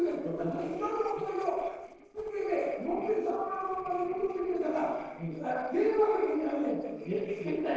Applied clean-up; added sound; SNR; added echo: neural separator model SepFormer DNS4.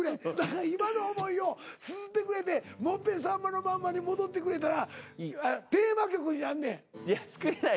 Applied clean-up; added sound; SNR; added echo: none; none; none; none.